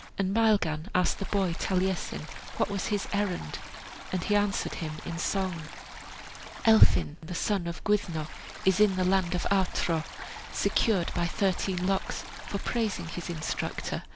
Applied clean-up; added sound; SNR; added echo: none; Stream; 16 dB; none.